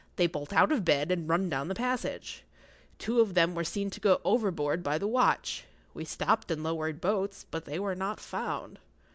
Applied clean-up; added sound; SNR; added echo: none; none; none; none.